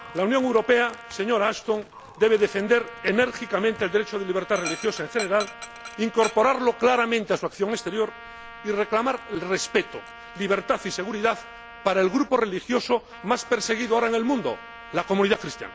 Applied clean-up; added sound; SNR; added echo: none; Trumpet + Dog; 16 dB; none.